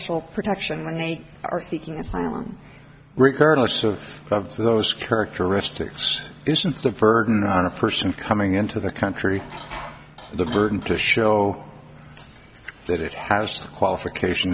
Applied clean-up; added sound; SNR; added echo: none; Dishes, pots, and pans; 16 dB; none.